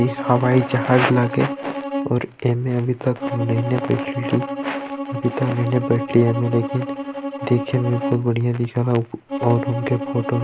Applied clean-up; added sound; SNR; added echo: none; Bowed string instrument; 8 dB; none.